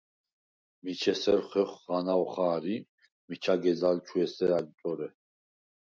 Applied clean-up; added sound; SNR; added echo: none; none; none; none.